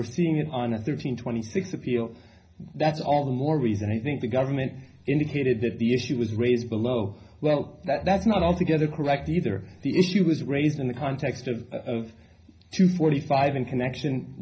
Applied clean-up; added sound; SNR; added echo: none; none; none; reverberation time 0.5 s.